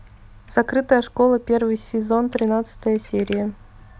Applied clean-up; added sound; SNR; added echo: none; none; none; none.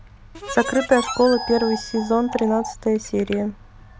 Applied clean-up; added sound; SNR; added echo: none; Harmonica + Bird; 9 dB; none.